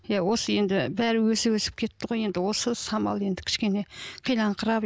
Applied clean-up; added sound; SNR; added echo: none; none; none; none.